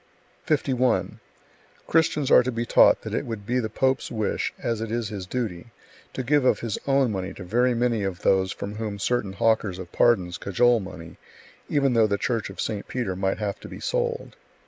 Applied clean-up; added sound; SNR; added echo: none; none; none; none.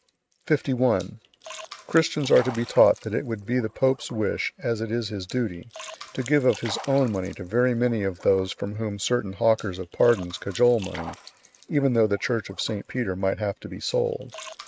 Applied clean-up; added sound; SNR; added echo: neural mask model RNNoise.